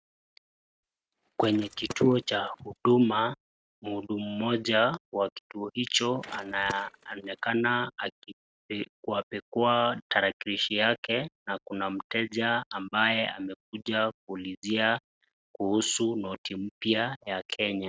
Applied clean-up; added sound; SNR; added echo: neural mask model RNNoise.